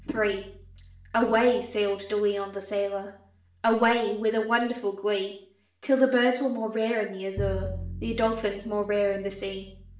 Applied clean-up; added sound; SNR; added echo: none; Bowed string instrument; 15 dB; reverberation time 0.5 s.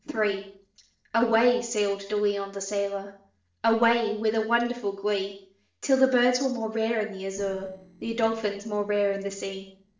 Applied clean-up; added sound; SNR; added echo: neural separator model SepFormer DNS4.